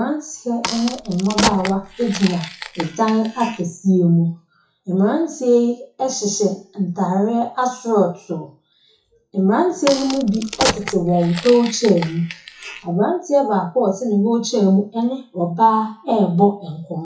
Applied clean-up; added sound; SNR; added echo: classical method WPE with log-MMSE.